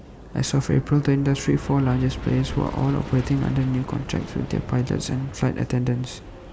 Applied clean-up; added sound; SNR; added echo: none; Aircraft; 13 dB; none.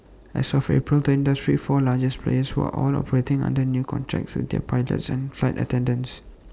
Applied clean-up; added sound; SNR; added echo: none; none; none; none.